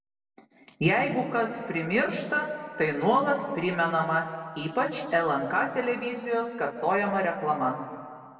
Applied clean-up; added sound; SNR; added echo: none; none; none; reverberation time 1.7 s.